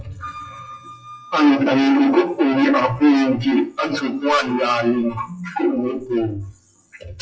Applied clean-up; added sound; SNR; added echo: classical method WPE with log-MMSE.